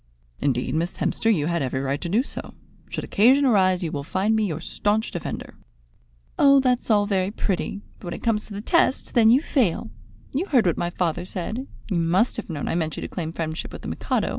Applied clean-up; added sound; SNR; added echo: none; none; none; none.